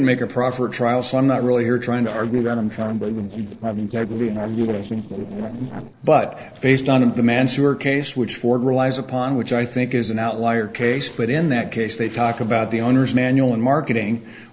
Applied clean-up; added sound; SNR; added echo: neural separator model SepFormer DNS4.